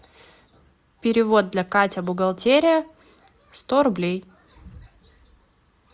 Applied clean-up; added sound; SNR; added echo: none; none; none; none.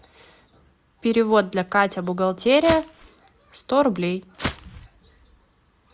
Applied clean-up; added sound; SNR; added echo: none; Walk, footsteps; 8 dB; none.